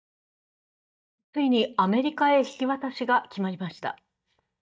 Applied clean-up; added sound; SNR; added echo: neural mask model DeepFilterNet 3.